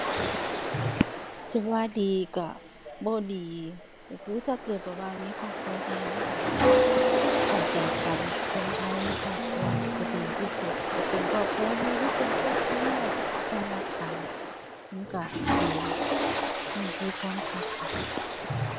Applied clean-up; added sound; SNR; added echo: none; Toilet flush / Water + Ocean; -5 dB; none.